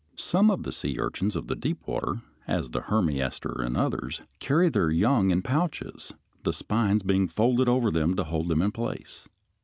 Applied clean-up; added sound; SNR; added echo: none; none; none; none.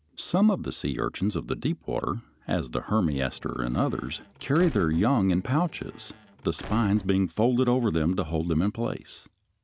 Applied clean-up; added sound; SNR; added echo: none; Squeak / Slam / Wood; 18 dB; none.